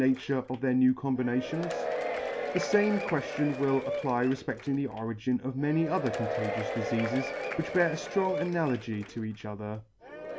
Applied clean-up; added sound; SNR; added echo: none; Applause / Crowd / Cheering; 6 dB; none.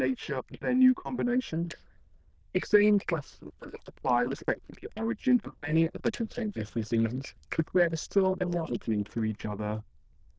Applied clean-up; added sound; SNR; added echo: neural diffusion model UNIVERSE++.